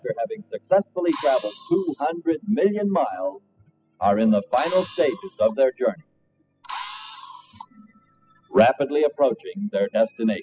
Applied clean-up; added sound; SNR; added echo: classical method spectral subtraction.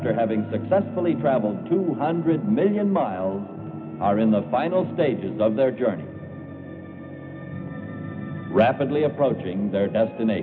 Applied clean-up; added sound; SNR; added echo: none; none; none; none.